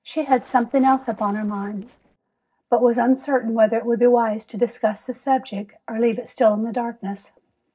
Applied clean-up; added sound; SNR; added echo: neural separator model SepFormer DNS4.